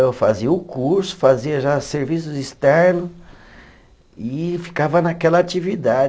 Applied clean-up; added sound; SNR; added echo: none; none; none; none.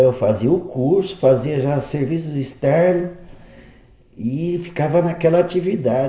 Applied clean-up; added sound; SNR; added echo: none; none; none; reverberation time 2.1 s.